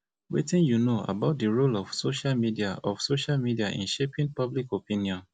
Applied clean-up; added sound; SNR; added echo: none; none; none; none.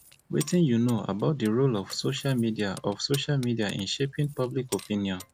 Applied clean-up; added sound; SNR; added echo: none; Keys jangling; 20 dB; none.